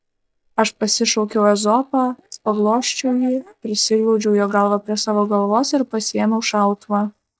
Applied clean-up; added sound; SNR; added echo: neural mask model DeepFilterNet 3.